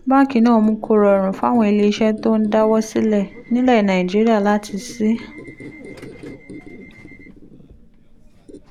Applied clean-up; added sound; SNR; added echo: none; Squeak + Subway, metro, underground / Alarm; 20 dB; none.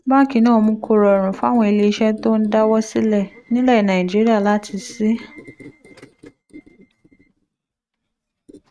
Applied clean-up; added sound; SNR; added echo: neural mask model RNNoise.